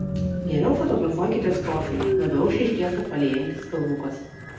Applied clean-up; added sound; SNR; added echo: none; Train; 5 dB; reverberation time 0.8 s.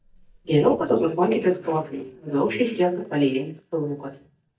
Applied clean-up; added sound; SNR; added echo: neural mask model DeepFilterNet 3.